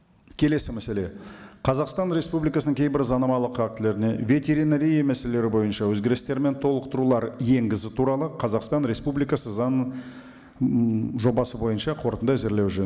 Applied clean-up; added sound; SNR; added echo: none; none; none; none.